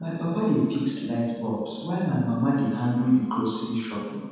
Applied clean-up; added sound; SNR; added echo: none; none; none; reverberation time 1.2 s.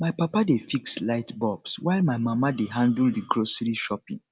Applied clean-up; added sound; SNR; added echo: none; none; none; none.